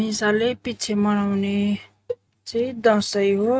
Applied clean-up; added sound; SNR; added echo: neural mask model RNNoise.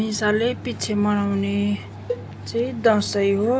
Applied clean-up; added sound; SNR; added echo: none; Cowbell; 13 dB; none.